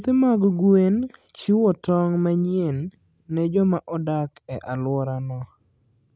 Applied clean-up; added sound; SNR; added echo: none; none; none; none.